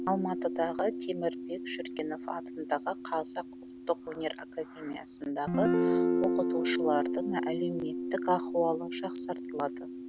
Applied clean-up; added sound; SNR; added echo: none; Guitar; 2 dB; none.